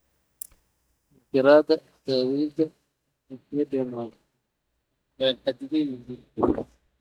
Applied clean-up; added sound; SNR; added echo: neural mask model DeepFilterNet 3.